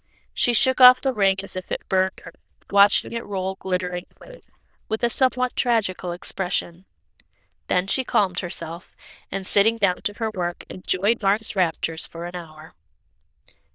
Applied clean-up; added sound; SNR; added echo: neural diffusion model UNIVERSE++.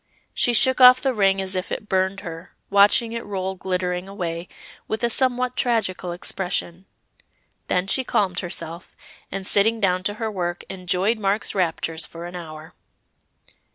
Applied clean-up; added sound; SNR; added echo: none; none; none; none.